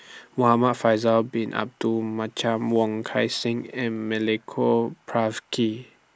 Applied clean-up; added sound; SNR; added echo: none; none; none; none.